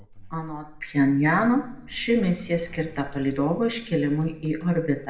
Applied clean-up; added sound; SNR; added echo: none; Sliding door; 19 dB; reverberation time 0.7 s.